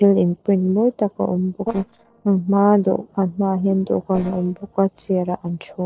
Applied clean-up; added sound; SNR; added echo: neural separator model SepFormer DNS4.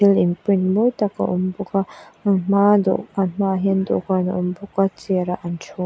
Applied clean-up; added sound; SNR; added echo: none; none; none; none.